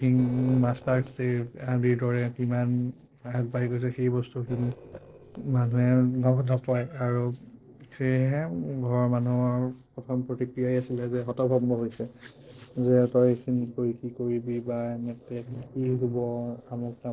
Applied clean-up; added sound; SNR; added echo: neural separator model SepFormer DNS4.